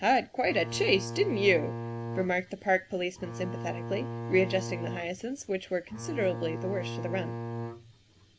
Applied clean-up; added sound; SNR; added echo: none; Bowed string instrument; 7 dB; none.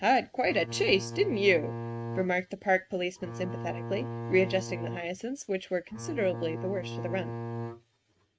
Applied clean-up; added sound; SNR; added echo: neural mask model RNNoise.